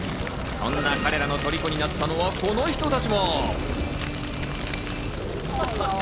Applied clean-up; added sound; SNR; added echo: none; Fire; 2 dB; none.